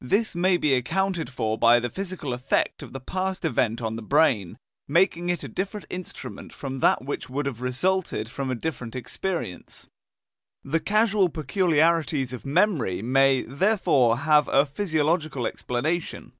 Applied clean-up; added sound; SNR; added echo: none; none; none; none.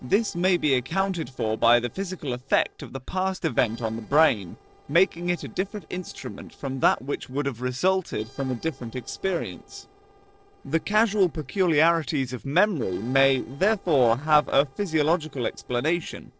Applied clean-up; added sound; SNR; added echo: neural separator model SepFormer DNS4.